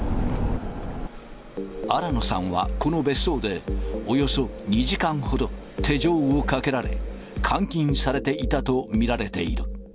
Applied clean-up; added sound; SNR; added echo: none; none; none; none.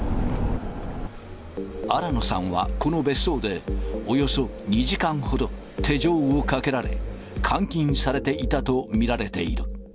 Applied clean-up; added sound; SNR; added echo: none; Bowed string instrument; 18 dB; none.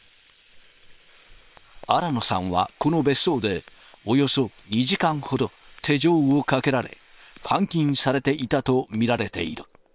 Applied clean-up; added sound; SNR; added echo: neural separator model SepFormer WHAM!.